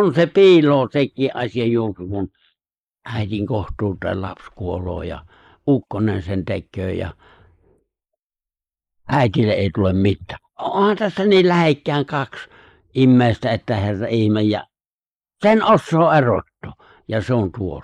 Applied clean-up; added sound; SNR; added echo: neural mask model Resemble Enhance denoiser.